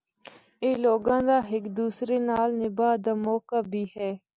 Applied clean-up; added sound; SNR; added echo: none; none; none; none.